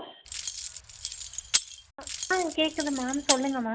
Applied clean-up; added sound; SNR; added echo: none; Keys jangling; 2 dB; none.